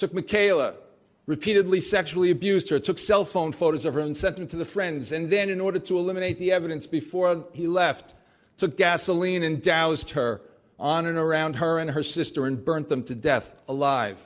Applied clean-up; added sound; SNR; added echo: none; none; none; none.